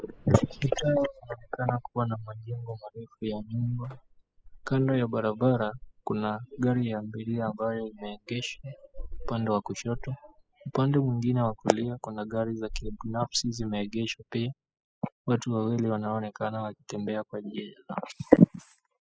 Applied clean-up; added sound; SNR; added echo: classical method spectral subtraction.